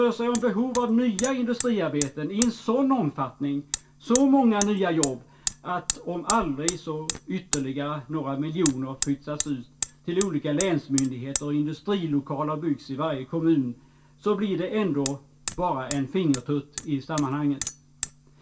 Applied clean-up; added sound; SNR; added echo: none; Hammer; 10 dB; reverberation time 0.2 s.